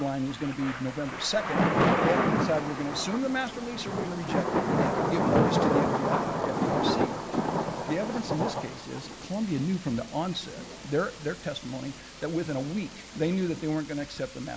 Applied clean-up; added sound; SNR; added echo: none; Thunder / Rain; -2 dB; none.